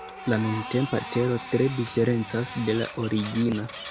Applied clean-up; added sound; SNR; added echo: none; Printer; 12 dB; none.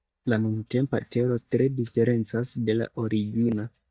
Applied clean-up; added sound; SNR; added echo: neural mask model DeepFilterNet 3.